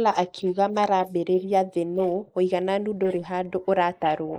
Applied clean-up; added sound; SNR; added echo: neural mask model Resemble Enhance denoiser.